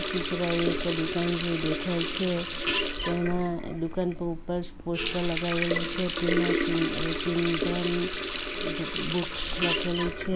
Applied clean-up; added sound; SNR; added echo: none; Water tap, faucet; -1 dB; none.